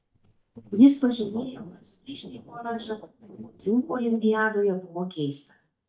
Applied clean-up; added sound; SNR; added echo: neural mask model DeepFilterNet 3.